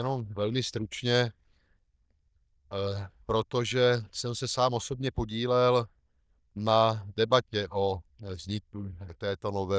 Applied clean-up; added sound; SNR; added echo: neural diffusion model UNIVERSE++.